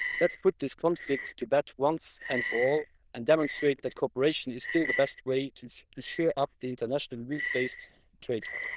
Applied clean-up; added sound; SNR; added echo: neural diffusion model UNIVERSE++.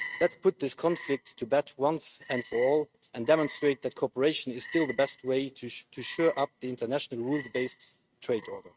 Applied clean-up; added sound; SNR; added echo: neural mask model RNNoise.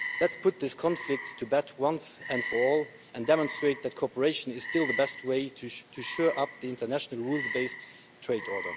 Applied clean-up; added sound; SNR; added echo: none; Frog; 9 dB; none.